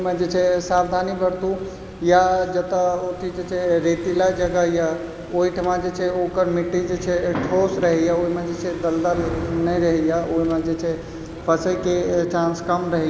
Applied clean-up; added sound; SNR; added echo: none; Motorcycle / Accelerating, revving, vroom; 18 dB; none.